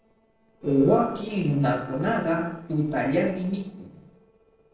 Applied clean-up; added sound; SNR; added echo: neural separator model SepFormer DNS4.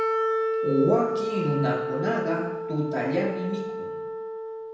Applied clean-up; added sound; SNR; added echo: none; Wind instrument, woodwind instrument; 1 dB; reverberation time 0.9 s.